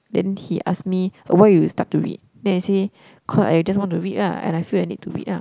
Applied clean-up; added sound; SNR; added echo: none; none; none; none.